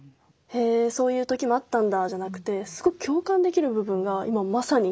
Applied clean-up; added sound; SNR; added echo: none; none; none; none.